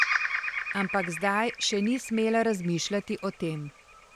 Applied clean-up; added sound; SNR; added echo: none; Bird vocalization, bird call, bird song; 5 dB; none.